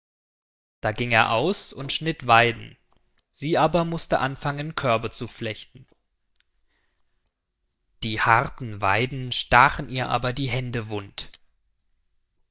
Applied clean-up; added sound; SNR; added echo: neural mask model DeepFilterNet 3.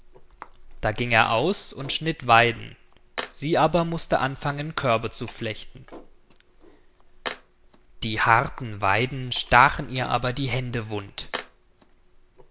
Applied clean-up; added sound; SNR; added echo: none; Tools; 19 dB; none.